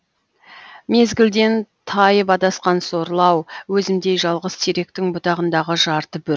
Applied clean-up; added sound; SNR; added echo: none; none; none; none.